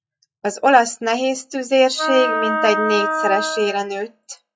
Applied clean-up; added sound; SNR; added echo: classical method log-MMSE.